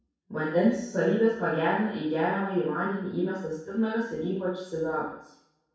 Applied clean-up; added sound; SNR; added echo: none; none; none; reverberation time 0.7 s.